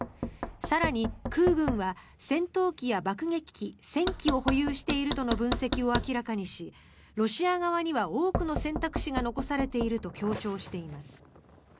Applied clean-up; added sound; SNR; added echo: none; Knock; 6 dB; none.